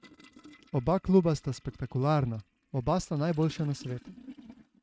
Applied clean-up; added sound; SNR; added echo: neural mask model RNNoise.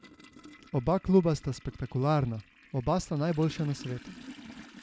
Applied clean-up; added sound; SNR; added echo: none; Toilet flush; 20 dB; none.